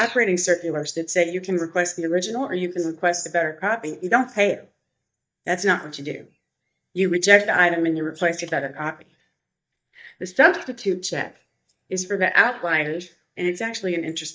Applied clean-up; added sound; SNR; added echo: neural mask model DeepFilterNet 3.